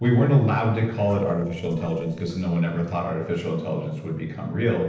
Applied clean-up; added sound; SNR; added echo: neural separator model SepFormer DNS4.